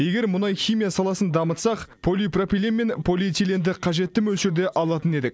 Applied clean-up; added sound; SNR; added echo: none; none; none; none.